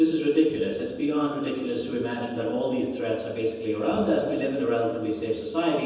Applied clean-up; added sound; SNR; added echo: none; none; none; reverberation time 1.1 s.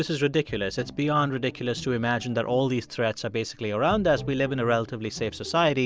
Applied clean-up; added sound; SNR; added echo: none; none; none; none.